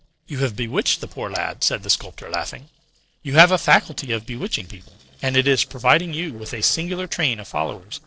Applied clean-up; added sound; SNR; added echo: neural separator model SepFormer DNS4.